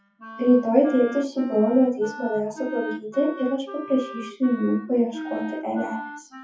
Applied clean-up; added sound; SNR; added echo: classical method WPE with log-MMSE.